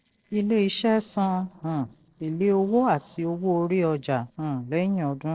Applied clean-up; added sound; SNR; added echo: neural separator model SepFormer DNS4.